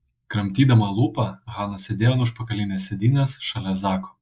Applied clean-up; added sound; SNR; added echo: neural mask model Resemble Enhance denoiser.